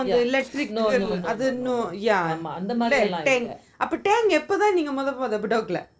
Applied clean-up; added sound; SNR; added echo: neural separator model SepFormer DNS4.